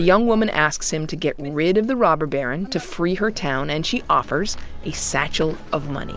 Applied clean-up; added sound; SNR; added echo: none; Livestock, farm animals, working animals; 11 dB; none.